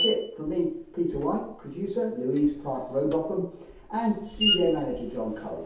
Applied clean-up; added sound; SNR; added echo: none; Screech; 6 dB; reverberation time 0.7 s.